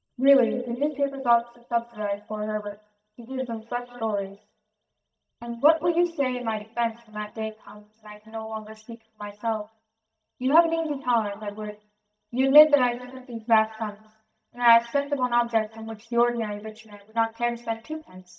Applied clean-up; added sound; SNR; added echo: neural mask model DeepFilterNet 3.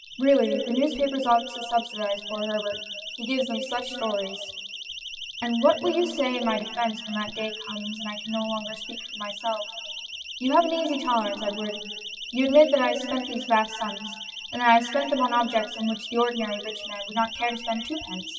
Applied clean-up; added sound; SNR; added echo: classical method WPE with log-MMSE.